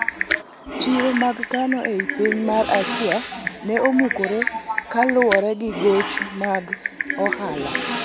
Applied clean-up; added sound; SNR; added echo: none; Typing; 4 dB; none.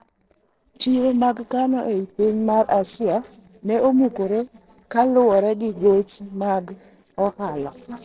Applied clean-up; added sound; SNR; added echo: neural separator model SepFormer DNS4.